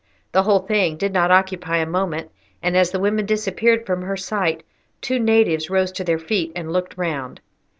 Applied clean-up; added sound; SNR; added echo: none; none; none; none.